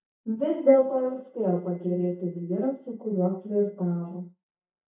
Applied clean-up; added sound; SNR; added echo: neural mask model DeepFilterNet 3.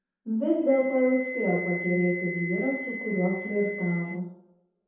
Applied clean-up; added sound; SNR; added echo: none; Wind instrument, woodwind instrument; 10 dB; reverberation time 0.8 s.